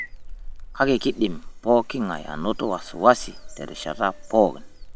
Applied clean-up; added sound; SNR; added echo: none; Crackle; 12 dB; none.